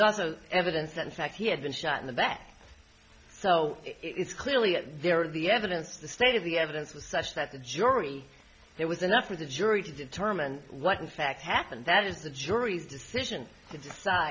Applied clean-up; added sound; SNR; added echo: none; none; none; none.